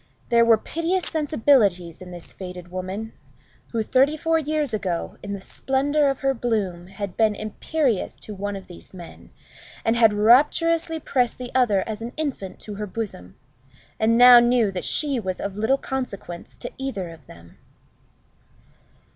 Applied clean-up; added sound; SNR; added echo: none; none; none; none.